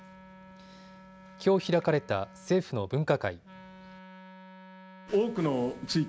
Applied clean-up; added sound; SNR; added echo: none; Wind instrument, woodwind instrument; 20 dB; none.